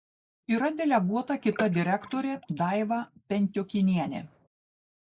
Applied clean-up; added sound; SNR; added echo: neural mask model Resemble Enhance denoiser.